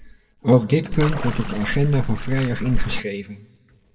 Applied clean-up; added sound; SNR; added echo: none; Splash, splatter; 1 dB; reverberation time 1.0 s.